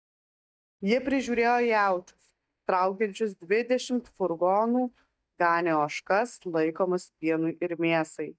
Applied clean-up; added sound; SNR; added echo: neural mask model DeepFilterNet 3.